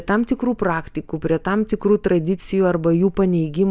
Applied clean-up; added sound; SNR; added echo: none; none; none; none.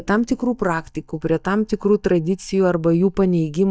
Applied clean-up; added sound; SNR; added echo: neural mask model DeepFilterNet 3.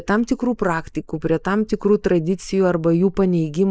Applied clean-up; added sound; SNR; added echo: neural mask model Resemble Enhance denoiser.